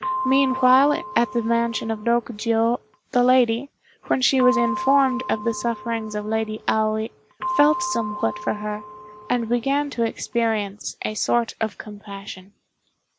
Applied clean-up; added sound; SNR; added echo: none; Percussion; 9 dB; none.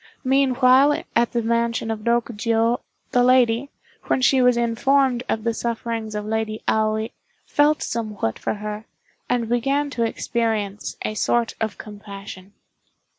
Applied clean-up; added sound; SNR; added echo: none; none; none; none.